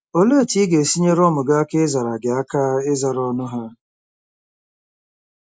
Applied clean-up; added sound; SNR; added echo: none; none; none; none.